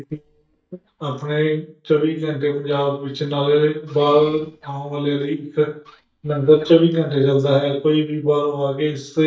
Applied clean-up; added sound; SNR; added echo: neural mask model DeepFilterNet 3.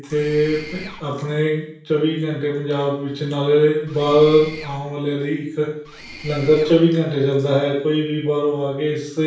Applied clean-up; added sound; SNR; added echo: none; Mechanisms; 17 dB; reverberation time 0.7 s.